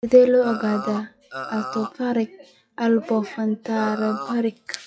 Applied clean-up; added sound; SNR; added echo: classical method WPE with log-MMSE.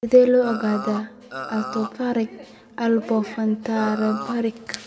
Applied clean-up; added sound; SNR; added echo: none; Burping, eructation; 11 dB; reverberation time 1.0 s.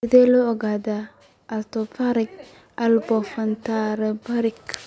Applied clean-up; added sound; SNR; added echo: none; none; none; none.